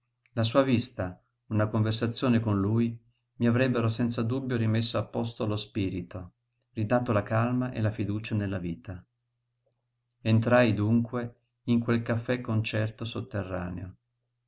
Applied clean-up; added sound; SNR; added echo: none; none; none; none.